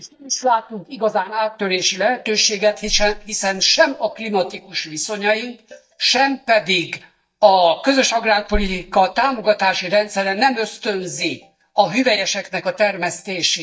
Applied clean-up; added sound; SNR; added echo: neural mask model DeepFilterNet 3.